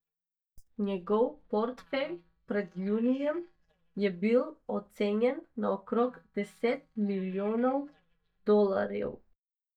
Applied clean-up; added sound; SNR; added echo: neural mask model DeepFilterNet 3.